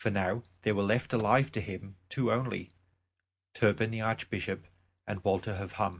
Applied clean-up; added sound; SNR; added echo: none; Car; 17 dB; none.